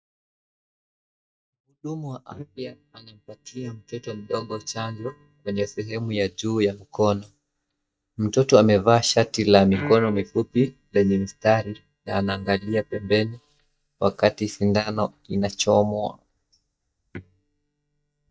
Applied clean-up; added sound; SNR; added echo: neural mask model DeepFilterNet 3.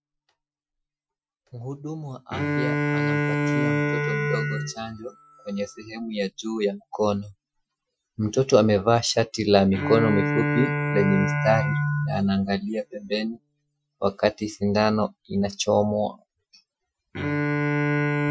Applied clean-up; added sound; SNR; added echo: classical method Wiener filter.